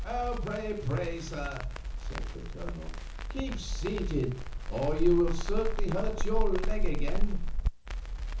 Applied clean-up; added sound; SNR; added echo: none; Crackle; -4 dB; reverberation time 0.7 s.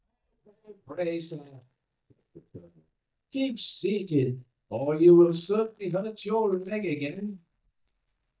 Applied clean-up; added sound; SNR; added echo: neural mask model DeepFilterNet 3.